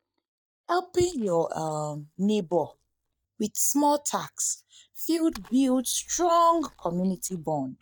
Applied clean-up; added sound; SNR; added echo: neural mask model DeepFilterNet 3.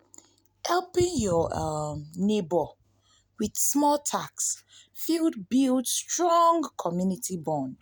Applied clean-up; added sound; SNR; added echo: none; none; none; none.